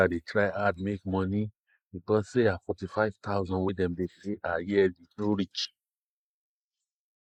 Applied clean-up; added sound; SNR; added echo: neural mask model Resemble Enhance denoiser.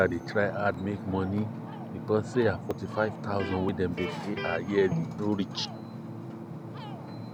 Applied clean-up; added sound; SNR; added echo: none; Electric guitar + Ocean; 6 dB; none.